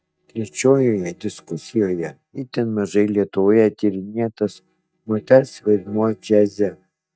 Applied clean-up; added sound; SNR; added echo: neural mask model DeepFilterNet 3.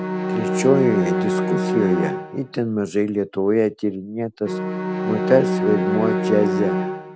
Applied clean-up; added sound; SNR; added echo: none; Bowed string instrument; 1 dB; none.